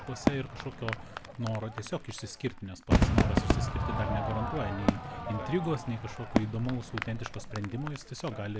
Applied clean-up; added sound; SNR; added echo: none; Crowd / Fireworks; -3 dB; none.